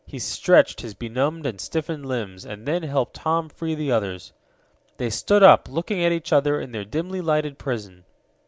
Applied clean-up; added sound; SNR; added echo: none; none; none; none.